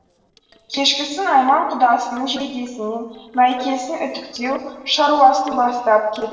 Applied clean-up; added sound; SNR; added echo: neural separator model SepFormer DNS4.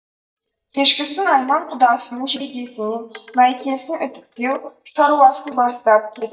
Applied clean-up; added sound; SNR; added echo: neural mask model DeepFilterNet 3.